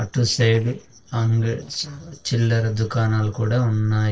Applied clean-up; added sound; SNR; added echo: neural separator model SepFormer DNS4.